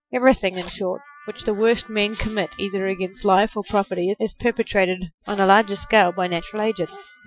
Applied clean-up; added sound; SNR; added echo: classical method Wiener filter.